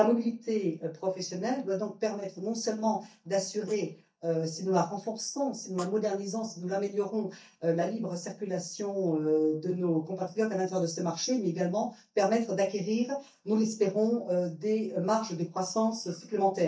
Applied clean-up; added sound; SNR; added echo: neural mask model DeepFilterNet 3.